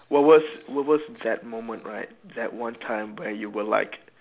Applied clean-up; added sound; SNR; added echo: none; none; none; none.